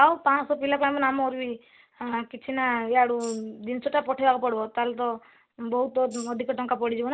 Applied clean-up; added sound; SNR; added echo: none; Tambourine; 20 dB; none.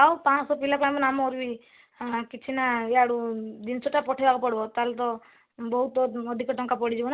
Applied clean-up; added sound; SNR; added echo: none; none; none; none.